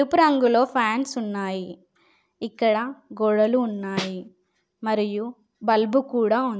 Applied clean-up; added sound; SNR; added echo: none; Snare drum; 8 dB; none.